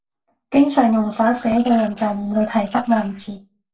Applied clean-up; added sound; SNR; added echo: neural separator model SepFormer DNS4.